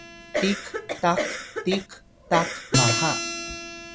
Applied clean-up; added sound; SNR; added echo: none; Acoustic guitar + Cough; 0 dB; none.